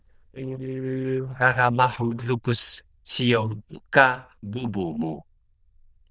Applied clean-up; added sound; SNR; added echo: neural diffusion model UNIVERSE++.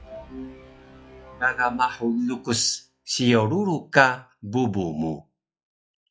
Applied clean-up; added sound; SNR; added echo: classical method log-MMSE.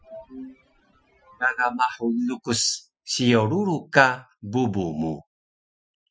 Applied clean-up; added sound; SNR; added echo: classical method Wiener filter.